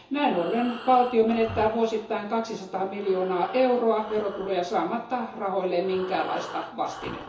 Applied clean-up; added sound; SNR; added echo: none; Breathing; 17 dB; reverberation time 0.7 s.